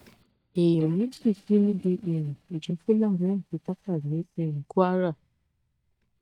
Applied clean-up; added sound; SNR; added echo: neural mask model DeepFilterNet 3.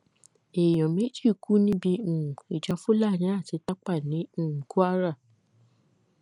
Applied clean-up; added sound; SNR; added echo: none; none; none; none.